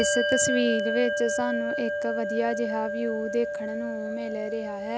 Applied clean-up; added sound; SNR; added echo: none; Bell; 1 dB; none.